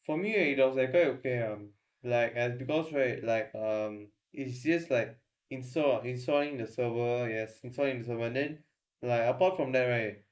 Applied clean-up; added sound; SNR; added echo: neural mask model Resemble Enhance denoiser.